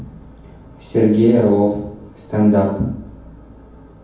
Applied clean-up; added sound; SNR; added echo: none; none; none; reverberation time 0.9 s.